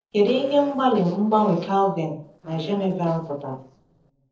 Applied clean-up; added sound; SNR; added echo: neural separator model SepFormer DNS4.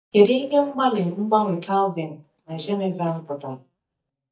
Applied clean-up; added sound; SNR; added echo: neural mask model DeepFilterNet 3.